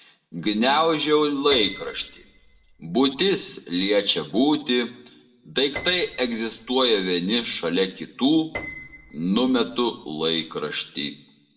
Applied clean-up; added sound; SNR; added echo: none; Piano; 17 dB; reverberation time 0.6 s.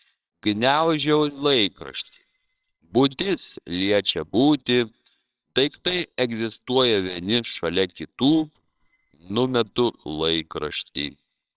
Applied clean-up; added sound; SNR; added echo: neural separator model SepFormer WHAMR!.